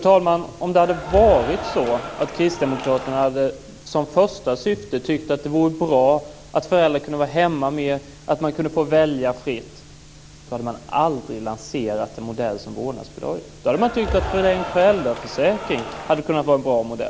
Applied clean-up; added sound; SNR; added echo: none; Cheering; 9 dB; none.